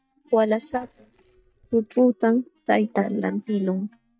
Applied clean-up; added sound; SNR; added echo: neural mask model DeepFilterNet 3.